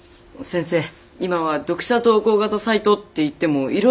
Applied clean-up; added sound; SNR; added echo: none; none; none; none.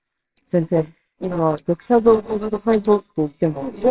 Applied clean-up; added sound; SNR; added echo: neural separator model SepFormer WHAMR!.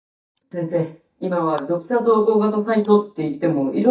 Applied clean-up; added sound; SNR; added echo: neural mask model DeepFilterNet 3.